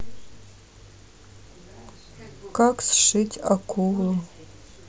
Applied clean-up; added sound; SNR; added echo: none; none; none; none.